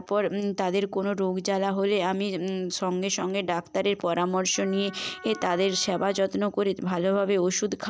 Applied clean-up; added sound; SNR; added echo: none; Wind instrument, woodwind instrument; 20 dB; none.